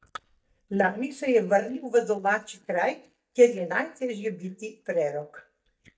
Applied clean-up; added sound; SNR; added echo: neural mask model DeepFilterNet 3.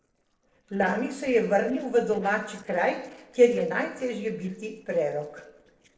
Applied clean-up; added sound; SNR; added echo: neural separator model SepFormer DNS4.